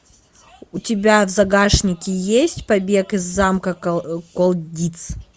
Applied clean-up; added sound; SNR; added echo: none; none; none; none.